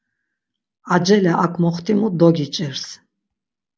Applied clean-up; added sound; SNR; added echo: none; none; none; none.